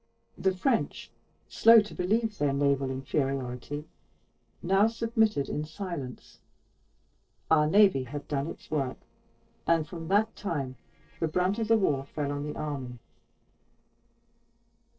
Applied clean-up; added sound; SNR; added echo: neural separator model SepFormer DNS4.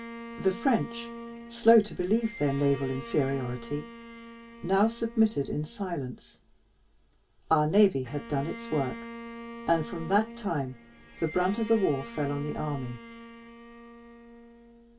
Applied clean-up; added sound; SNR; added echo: none; Bowed string instrument; 14 dB; reverberation time 0.1 s.